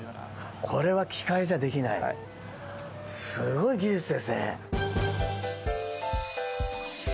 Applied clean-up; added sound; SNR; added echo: none; Wind instrument, woodwind instrument; 19 dB; none.